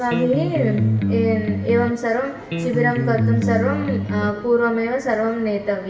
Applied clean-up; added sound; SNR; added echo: none; Electric guitar; 0 dB; reverberation time 1.1 s.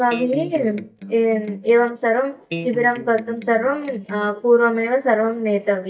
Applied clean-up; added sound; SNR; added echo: neural mask model DeepFilterNet 3.